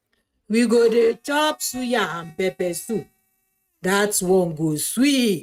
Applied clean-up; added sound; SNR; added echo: neural mask model RNNoise.